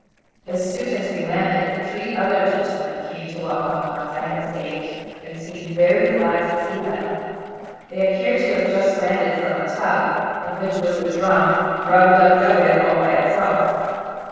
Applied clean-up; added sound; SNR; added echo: neural separator model SepFormer DNS4.